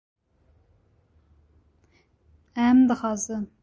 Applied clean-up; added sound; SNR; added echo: none; none; none; none.